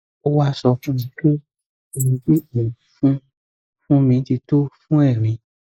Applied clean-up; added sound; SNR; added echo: neural mask model Resemble Enhance denoiser.